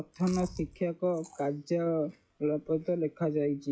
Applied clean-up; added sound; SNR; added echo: classical method log-MMSE.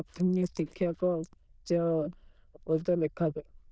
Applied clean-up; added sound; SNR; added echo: neural diffusion model UNIVERSE++.